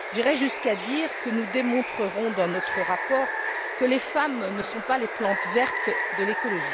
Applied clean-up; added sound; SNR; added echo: none; Water; 4 dB; none.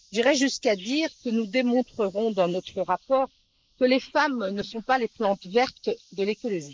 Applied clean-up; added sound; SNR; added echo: neural mask model Resemble Enhance denoiser.